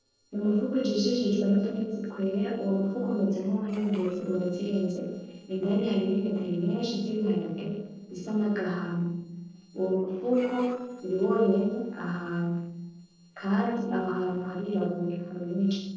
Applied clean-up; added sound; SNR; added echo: neural separator model SepFormer DNS4.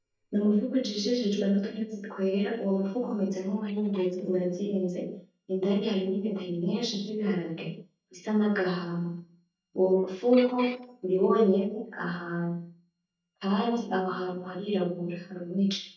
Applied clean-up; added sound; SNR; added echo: neural mask model DeepFilterNet 3.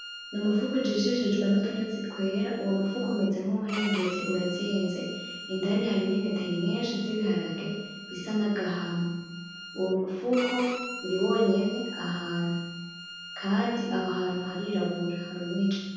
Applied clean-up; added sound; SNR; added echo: none; Bowed string instrument; 13 dB; reverberation time 1.3 s.